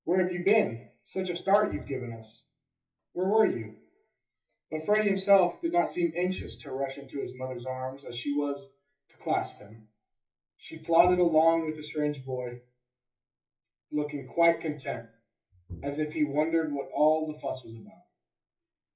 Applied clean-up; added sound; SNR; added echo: classical method WPE with log-MMSE.